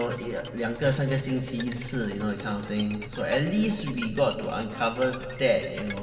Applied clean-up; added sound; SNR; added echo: none; Bowed string instrument; 14 dB; reverberation time 2.3 s.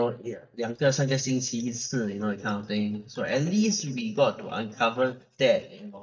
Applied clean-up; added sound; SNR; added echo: neural mask model DeepFilterNet 3.